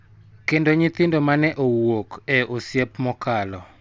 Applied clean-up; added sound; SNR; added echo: none; none; none; none.